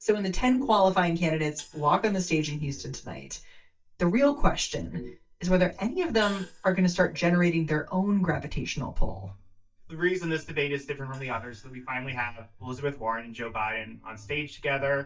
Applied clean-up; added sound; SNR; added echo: neural mask model DeepFilterNet 3.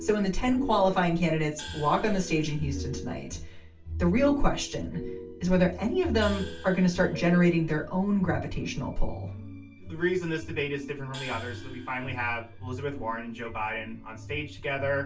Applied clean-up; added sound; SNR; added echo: none; Gong; 19 dB; reverberation time 0.3 s.